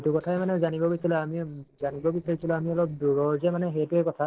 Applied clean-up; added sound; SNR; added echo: neural separator model SepFormer DNS4.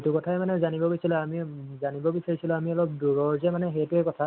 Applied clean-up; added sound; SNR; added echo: none; none; none; none.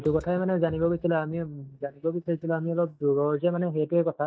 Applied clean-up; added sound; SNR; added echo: neural mask model DeepFilterNet 3.